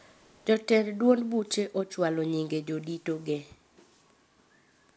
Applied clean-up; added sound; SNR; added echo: none; none; none; none.